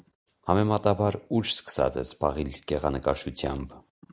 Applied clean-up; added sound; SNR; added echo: none; none; none; none.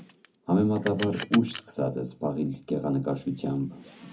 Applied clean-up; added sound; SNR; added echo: none; Car; 14 dB; reverberation time 0.3 s.